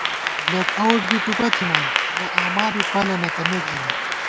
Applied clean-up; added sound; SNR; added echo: none; Applause / Clapping; -2 dB; none.